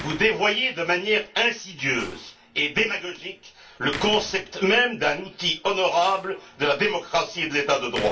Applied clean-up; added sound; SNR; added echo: none; Slam; 18 dB; reverberation time 0.2 s.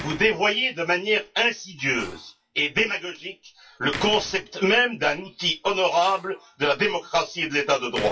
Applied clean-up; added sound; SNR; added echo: classical method WPE with log-MMSE.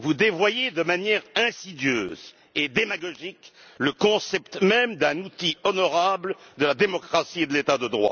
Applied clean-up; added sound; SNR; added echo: none; none; none; none.